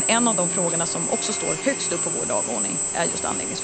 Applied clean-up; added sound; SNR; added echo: none; Drill; -3 dB; none.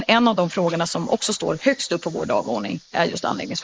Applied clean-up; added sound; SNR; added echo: neural mask model Resemble Enhance denoiser.